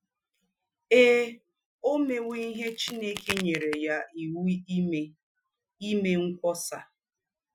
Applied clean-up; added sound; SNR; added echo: classical method Wiener filter.